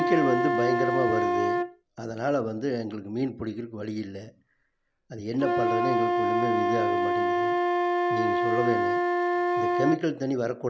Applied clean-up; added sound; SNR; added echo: none; Wind instrument, woodwind instrument; -3 dB; none.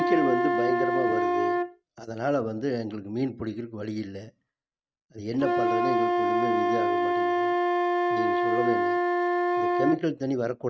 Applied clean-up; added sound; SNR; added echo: neural mask model RNNoise.